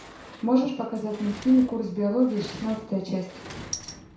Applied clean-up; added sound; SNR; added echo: none; Sliding door; 16 dB; reverberation time 0.6 s.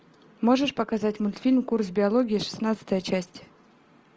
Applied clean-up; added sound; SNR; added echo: none; none; none; none.